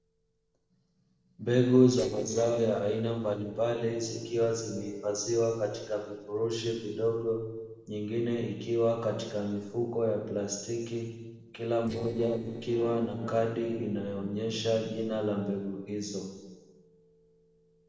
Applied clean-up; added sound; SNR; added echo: neural separator model SepFormer DNS4.